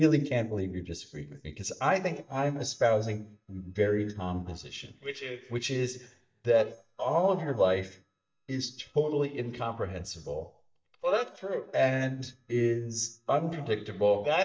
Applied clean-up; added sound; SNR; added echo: neural mask model DeepFilterNet 3.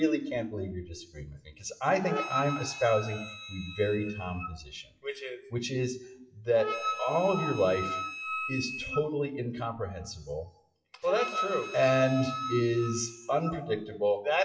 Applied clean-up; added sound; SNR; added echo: classical method WPE with log-MMSE.